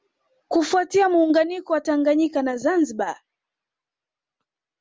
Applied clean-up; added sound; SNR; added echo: none; none; none; none.